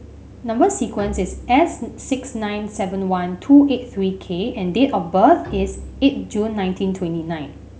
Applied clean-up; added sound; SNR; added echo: none; Bowed string instrument; 19 dB; none.